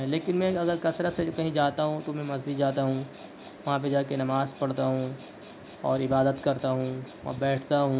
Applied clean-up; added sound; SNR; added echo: none; none; none; none.